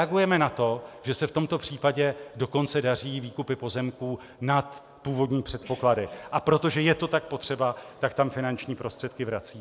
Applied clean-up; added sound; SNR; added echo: none; none; none; none.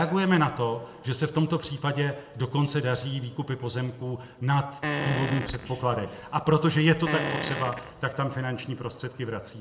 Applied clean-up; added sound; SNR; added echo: none; Fart; 5 dB; reverberation time 1.7 s.